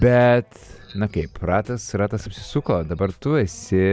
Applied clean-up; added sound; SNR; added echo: none; none; none; none.